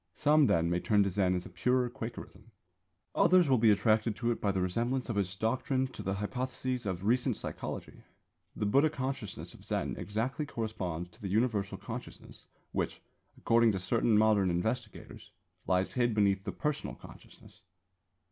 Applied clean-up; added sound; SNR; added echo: none; none; none; none.